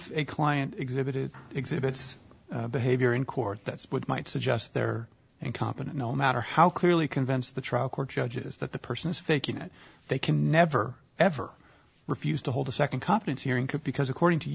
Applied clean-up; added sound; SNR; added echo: none; none; none; none.